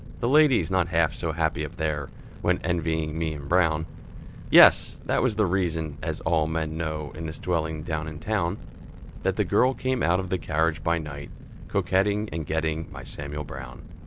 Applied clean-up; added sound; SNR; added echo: none; Fire; 13 dB; none.